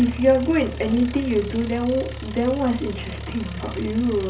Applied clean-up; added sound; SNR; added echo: none; Engine; 10 dB; reverberation time 0.4 s.